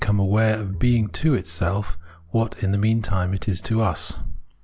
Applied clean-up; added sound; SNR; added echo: none; Bowed string instrument; 19 dB; none.